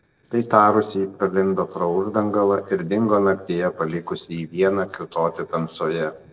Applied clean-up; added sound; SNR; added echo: neural separator model SepFormer DNS4.